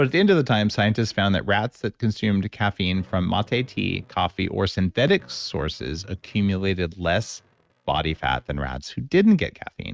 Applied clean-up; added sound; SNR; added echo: neural mask model RNNoise.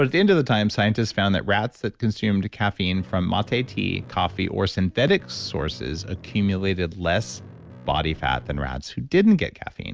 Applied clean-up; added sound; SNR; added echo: none; Bass guitar; 18 dB; none.